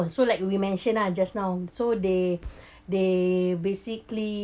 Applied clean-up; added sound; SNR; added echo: none; none; none; none.